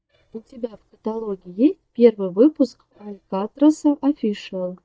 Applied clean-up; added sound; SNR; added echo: neural mask model DeepFilterNet 3.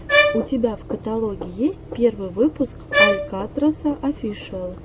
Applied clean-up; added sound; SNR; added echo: none; Bowed string instrument; -2 dB; none.